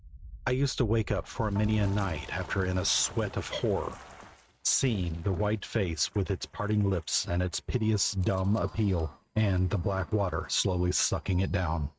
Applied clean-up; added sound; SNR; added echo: neural mask model RNNoise.